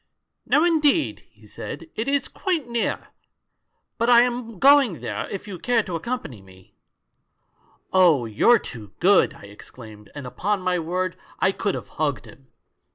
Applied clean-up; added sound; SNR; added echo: none; none; none; none.